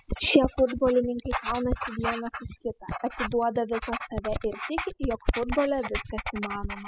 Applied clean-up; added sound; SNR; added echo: classical method spectral subtraction.